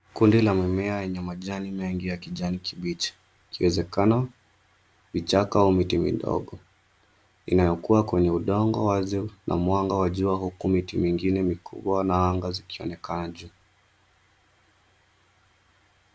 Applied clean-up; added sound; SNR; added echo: none; none; none; none.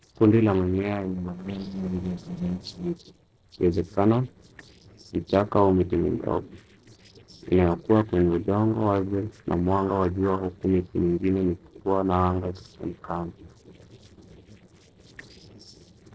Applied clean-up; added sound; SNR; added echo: neural separator model SepFormer DNS4.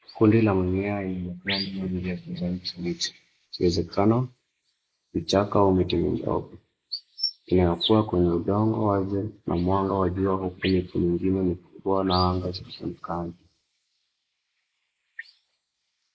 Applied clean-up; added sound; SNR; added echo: neural mask model Resemble Enhance denoiser.